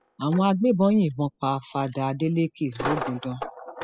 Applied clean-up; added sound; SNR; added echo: classical method spectral subtraction.